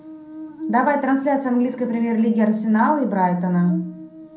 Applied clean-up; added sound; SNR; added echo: none; Buzz; 17 dB; reverberation time 0.6 s.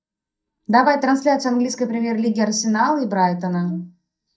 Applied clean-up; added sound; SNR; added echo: neural mask model DeepFilterNet 3.